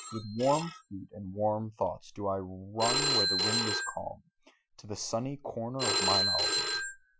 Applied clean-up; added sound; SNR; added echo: classical method Wiener filter.